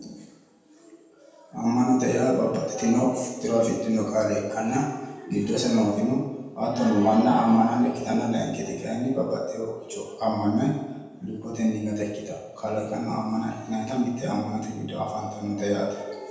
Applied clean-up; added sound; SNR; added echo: none; none; none; reverberation time 1.1 s.